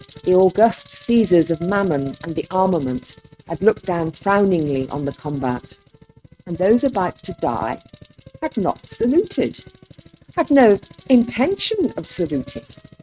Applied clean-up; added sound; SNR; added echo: neural mask model RNNoise.